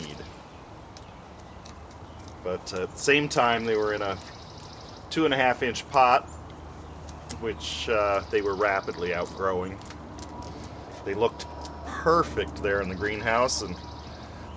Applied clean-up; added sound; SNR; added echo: none; none; none; none.